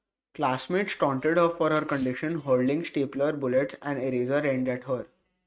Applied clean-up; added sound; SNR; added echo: neural mask model RNNoise.